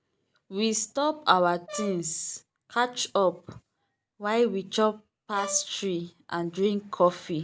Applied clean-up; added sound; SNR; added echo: none; Brass instrument; 14 dB; none.